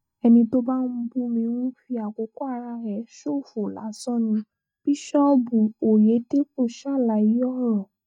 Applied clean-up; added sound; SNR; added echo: neural mask model DeepFilterNet 3.